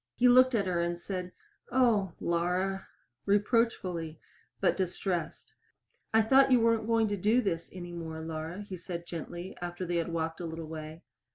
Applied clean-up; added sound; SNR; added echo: none; none; none; none.